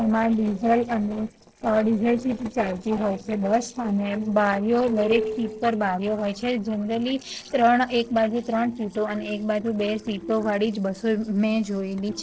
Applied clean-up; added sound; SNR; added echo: neural separator model SepFormer DNS4.